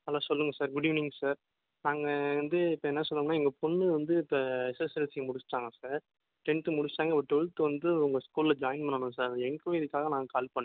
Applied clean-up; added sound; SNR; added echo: none; none; none; none.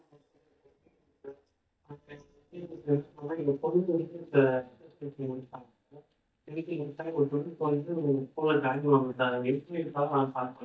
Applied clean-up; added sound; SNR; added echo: neural mask model DeepFilterNet 3.